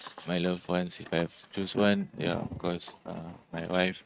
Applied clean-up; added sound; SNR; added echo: neural mask model RNNoise.